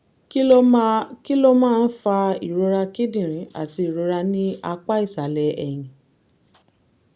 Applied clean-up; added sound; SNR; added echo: none; none; none; none.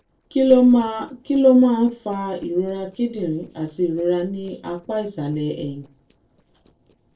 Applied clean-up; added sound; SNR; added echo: neural separator model SepFormer DNS4.